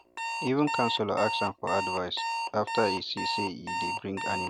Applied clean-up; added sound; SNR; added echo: none; Alarm; 3 dB; none.